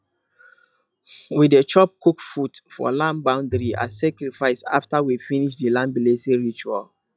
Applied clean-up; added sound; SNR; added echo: classical method log-MMSE.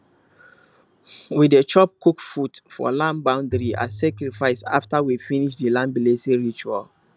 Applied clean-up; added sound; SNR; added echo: none; Bowed string instrument; 15 dB; none.